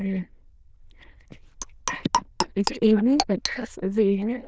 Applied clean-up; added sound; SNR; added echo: neural diffusion model UNIVERSE++.